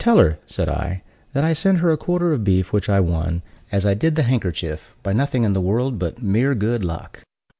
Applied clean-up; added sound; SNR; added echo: none; none; none; none.